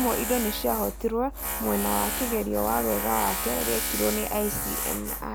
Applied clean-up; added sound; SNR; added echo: none; Tools; 3 dB; none.